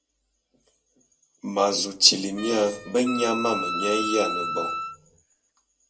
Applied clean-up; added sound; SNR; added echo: none; Wind instrument, woodwind instrument; 4 dB; reverberation time 0.2 s.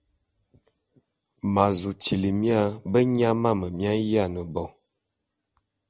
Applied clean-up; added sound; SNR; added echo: none; none; none; none.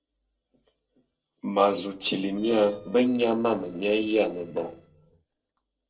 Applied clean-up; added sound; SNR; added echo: neural separator model SepFormer DNS4.